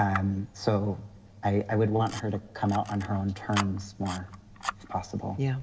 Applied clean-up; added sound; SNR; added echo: none; Camera; 12 dB; reverberation time 2.3 s.